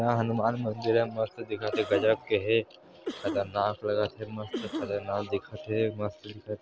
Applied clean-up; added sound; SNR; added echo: none; Cough; 11 dB; none.